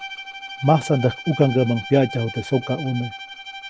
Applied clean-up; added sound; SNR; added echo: none; Bowed string instrument; 13 dB; none.